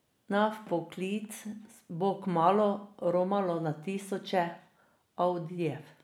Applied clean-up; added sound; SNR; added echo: none; none; none; none.